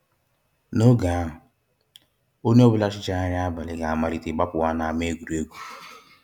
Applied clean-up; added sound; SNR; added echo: none; none; none; none.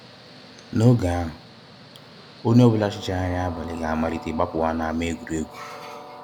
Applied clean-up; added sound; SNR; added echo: none; Train; 17 dB; none.